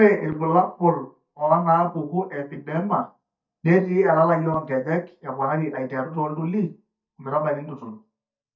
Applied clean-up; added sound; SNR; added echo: neural mask model DeepFilterNet 3.